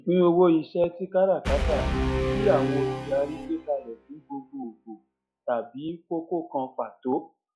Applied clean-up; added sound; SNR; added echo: classical method log-MMSE.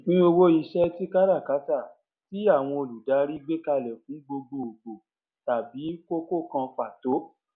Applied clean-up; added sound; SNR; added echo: none; none; none; none.